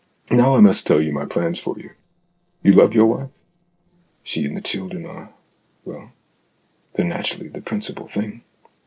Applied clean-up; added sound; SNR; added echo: neural separator model SepFormer DNS4.